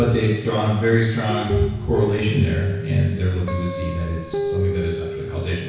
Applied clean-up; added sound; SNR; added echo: none; Guitar; 8 dB; reverberation time 1.1 s.